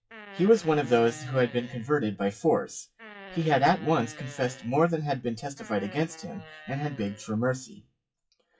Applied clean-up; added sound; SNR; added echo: classical method WPE with log-MMSE.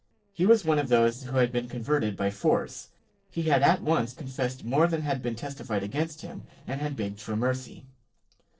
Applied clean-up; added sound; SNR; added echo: neural separator model SepFormer DNS4.